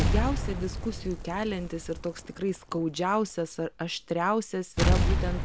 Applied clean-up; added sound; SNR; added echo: none; Explosion; -1 dB; none.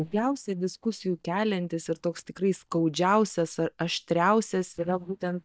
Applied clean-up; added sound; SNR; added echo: neural mask model DeepFilterNet 3.